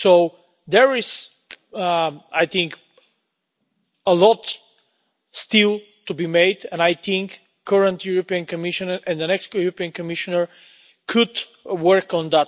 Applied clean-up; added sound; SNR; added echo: none; none; none; none.